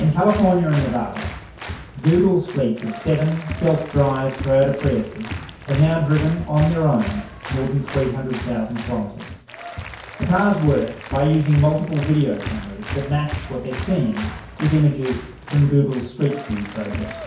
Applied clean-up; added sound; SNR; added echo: none; Applause; 11 dB; reverberation time 0.6 s.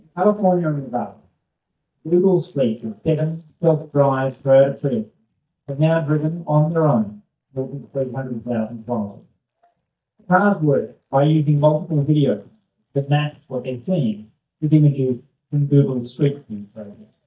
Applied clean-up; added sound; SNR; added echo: neural mask model DeepFilterNet 3.